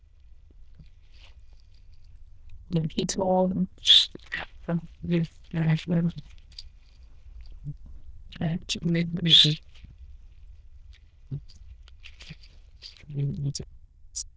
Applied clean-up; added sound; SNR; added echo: neural diffusion model UNIVERSE++.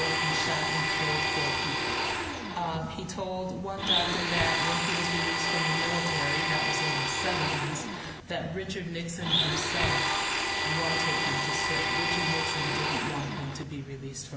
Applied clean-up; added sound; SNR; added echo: none; Domestic sounds, home sounds; -5 dB; none.